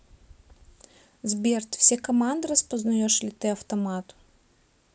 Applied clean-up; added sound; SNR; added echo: none; none; none; none.